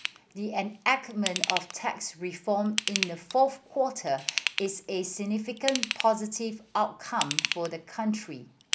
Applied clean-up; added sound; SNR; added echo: none; Ratchet, pawl / Tools; 5 dB; none.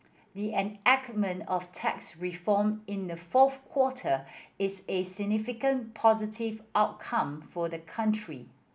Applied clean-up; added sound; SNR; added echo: none; none; none; none.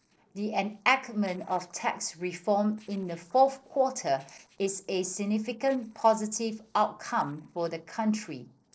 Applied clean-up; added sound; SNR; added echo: neural separator model SepFormer DNS4.